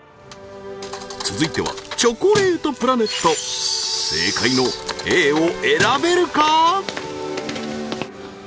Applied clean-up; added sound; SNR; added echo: none; Thump, thud; 12 dB; none.